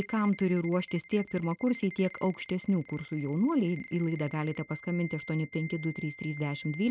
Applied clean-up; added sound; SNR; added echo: neural mask model RNNoise.